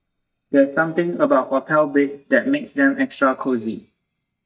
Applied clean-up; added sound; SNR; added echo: neural mask model DeepFilterNet 3.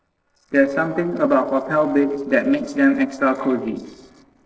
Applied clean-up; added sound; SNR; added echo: neural separator model SepFormer DNS4.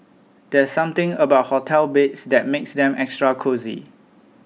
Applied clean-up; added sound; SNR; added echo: none; none; none; none.